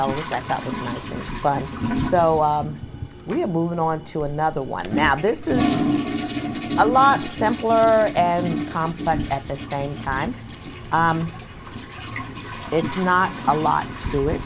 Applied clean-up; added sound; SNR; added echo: none; Toilet flush; 6 dB; none.